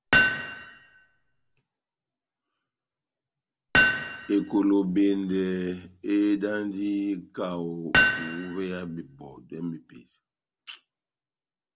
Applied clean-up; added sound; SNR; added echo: none; Hammer; -3 dB; none.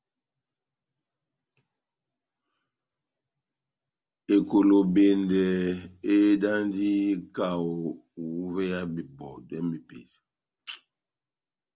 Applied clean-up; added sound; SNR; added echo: none; none; none; none.